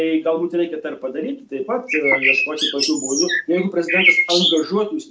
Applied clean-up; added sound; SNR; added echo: none; Bird; -2 dB; none.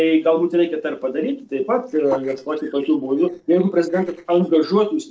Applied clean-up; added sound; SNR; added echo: neural separator model SepFormer DNS4.